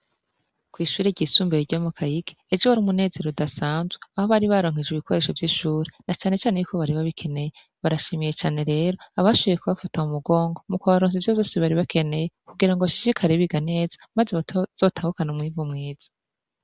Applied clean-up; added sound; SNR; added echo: none; none; none; none.